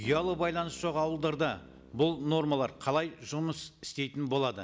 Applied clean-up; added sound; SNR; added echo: none; Keyboard (musical); 20 dB; none.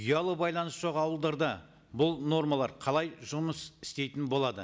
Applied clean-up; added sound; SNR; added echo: none; none; none; none.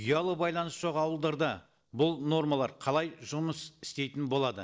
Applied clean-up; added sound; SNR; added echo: neural separator model SepFormer DNS4.